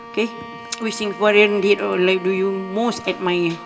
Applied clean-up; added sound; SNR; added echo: none; Bowed string instrument; 16 dB; reverberation time 0.5 s.